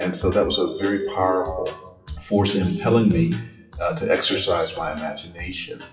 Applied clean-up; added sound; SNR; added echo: classical method WPE with log-MMSE.